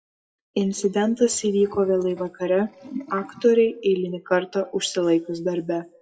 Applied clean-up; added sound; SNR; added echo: classical method WPE with log-MMSE.